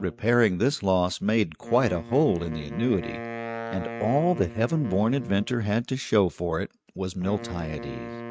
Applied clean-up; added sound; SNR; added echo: neural mask model RNNoise.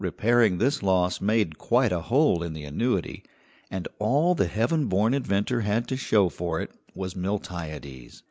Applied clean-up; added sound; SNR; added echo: none; none; none; none.